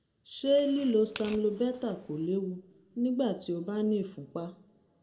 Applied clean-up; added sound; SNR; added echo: none; Tearing; 19 dB; reverberation time 1.2 s.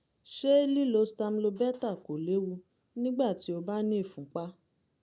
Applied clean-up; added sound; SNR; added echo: none; none; none; none.